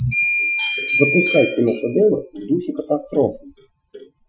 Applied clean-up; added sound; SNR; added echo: classical method Wiener filter.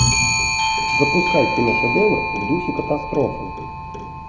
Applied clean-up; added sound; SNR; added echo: none; Clock + Doorbell; -2 dB; none.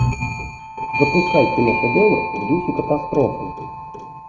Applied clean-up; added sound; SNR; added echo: neural mask model RNNoise.